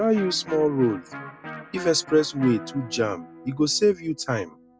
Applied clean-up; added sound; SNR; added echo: none; Electric guitar; 15 dB; none.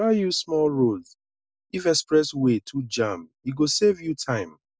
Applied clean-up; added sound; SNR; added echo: none; none; none; none.